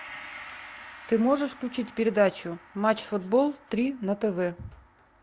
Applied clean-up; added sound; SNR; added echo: none; Gong; 19 dB; none.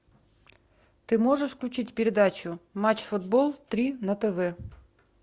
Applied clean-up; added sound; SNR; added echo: none; none; none; none.